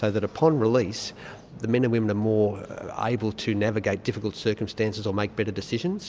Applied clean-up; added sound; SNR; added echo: none; none; none; none.